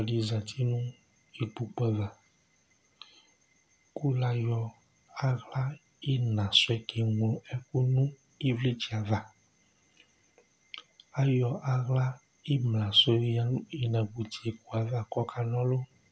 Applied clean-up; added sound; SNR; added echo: none; none; none; none.